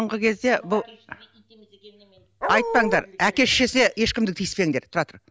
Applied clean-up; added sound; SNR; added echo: none; Dog; 2 dB; none.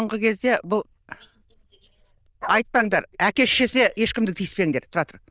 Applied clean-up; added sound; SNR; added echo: neural diffusion model UNIVERSE++.